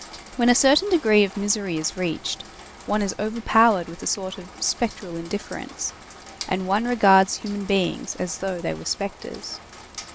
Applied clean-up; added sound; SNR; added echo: none; Rain; 18 dB; none.